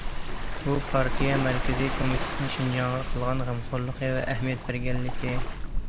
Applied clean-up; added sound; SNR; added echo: none; Waves, surf; 0 dB; none.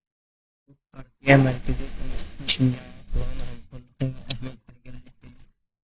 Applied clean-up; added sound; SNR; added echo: neural mask model DeepFilterNet 3.